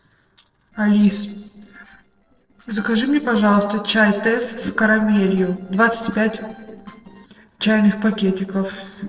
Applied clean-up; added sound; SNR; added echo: neural separator model SepFormer DNS4.